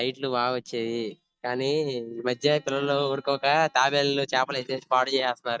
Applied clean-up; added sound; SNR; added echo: neural mask model DeepFilterNet 3.